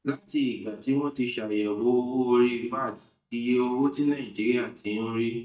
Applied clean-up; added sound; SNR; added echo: neural mask model DeepFilterNet 3.